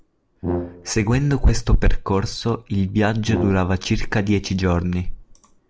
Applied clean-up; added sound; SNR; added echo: none; Brass instrument; 10 dB; none.